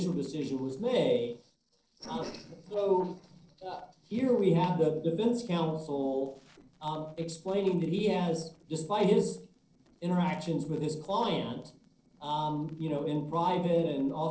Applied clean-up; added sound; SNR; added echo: neural separator model SepFormer DNS4.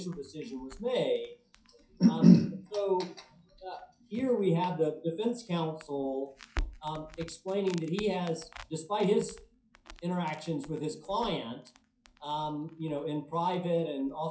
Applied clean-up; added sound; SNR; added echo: classical method WPE with log-MMSE.